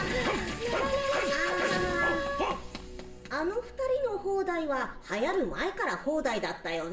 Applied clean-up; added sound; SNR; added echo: none; Train; 18 dB; reverberation time 0.5 s.